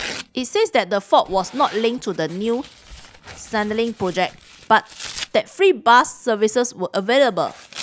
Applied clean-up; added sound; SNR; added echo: none; Tearing; 18 dB; none.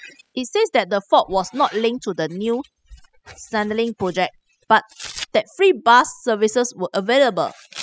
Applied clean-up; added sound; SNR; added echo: classical method spectral subtraction.